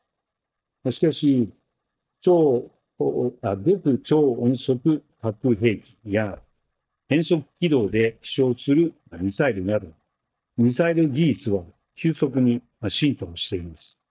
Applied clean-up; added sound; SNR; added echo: neural mask model DeepFilterNet 3.